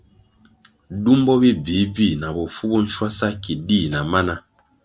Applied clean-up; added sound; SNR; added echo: none; Hi-hat; 20 dB; none.